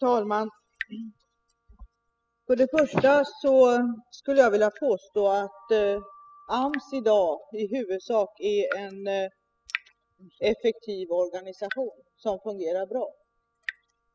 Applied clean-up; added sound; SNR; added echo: classical method spectral subtraction.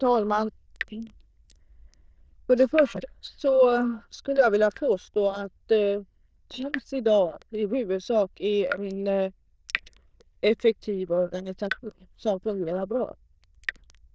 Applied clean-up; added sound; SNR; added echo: neural diffusion model UNIVERSE++.